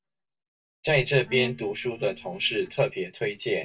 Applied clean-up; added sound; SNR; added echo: neural mask model DeepFilterNet 3.